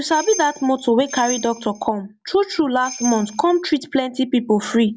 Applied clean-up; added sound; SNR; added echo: none; Bell; 13 dB; none.